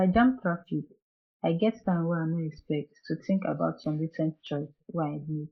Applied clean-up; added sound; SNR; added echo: neural mask model Resemble Enhance denoiser.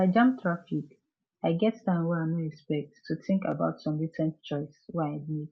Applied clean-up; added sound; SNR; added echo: none; none; none; none.